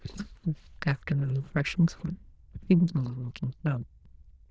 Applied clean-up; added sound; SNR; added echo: neural diffusion model UNIVERSE++.